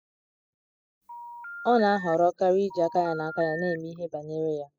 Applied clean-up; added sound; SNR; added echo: classical method spectral subtraction.